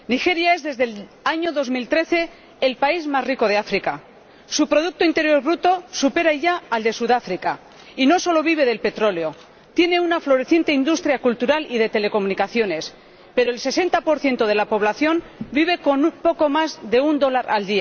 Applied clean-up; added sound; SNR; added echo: none; none; none; none.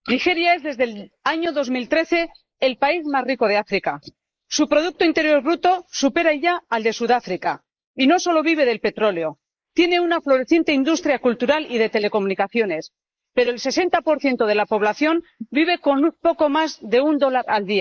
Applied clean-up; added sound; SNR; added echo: neural mask model Resemble Enhance denoiser.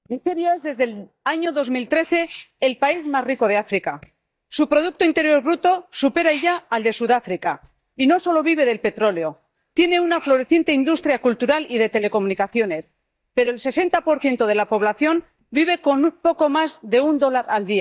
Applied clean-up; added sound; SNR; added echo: neural mask model DeepFilterNet 3.